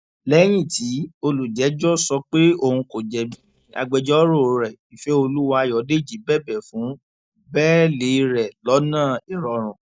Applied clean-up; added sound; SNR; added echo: neural mask model DeepFilterNet 3.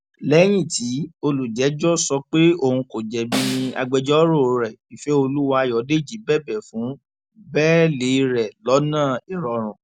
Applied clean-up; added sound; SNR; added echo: none; Snare drum; 10 dB; none.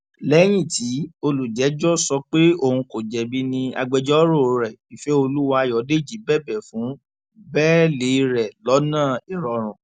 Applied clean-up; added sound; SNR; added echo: none; none; none; none.